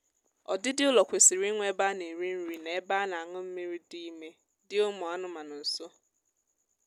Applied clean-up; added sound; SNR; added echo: none; none; none; none.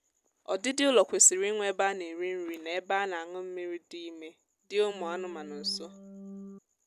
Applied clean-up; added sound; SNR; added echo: none; Organ; 15 dB; none.